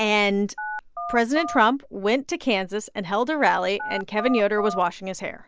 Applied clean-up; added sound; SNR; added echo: none; Telephone; 8 dB; none.